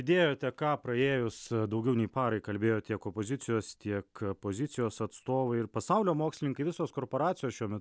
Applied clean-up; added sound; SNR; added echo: none; none; none; none.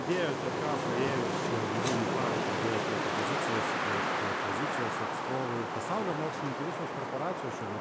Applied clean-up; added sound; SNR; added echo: none; Wind; -4 dB; none.